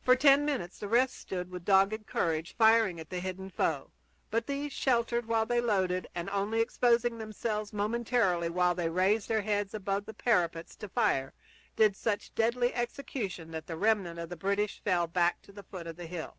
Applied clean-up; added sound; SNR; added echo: none; none; none; none.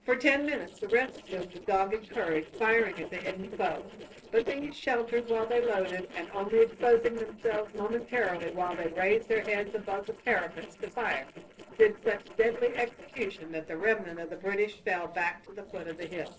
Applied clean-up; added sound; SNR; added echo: neural separator model SepFormer DNS4.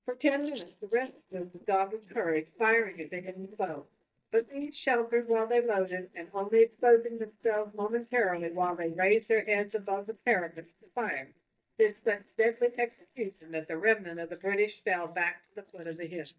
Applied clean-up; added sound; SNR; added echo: neural mask model DeepFilterNet 3.